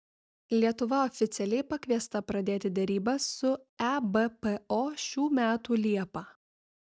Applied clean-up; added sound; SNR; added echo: none; none; none; none.